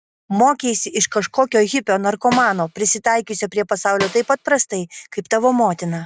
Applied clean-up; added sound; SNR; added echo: none; Snare drum; 14 dB; none.